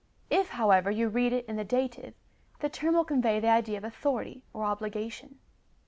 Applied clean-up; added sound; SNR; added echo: none; none; none; none.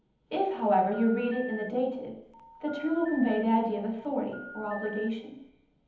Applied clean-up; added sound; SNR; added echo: none; Telephone; 16 dB; reverberation time 1.3 s.